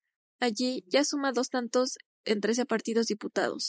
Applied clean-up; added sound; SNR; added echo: neural mask model Resemble Enhance denoiser.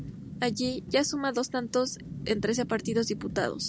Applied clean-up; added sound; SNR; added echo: none; Rain / Thunderstorm; 11 dB; none.